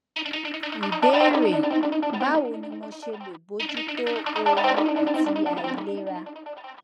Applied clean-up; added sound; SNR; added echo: none; Guitar; -4 dB; none.